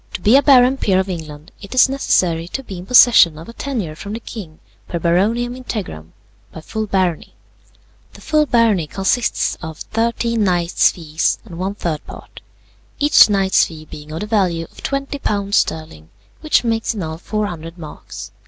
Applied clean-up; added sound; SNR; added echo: none; none; none; none.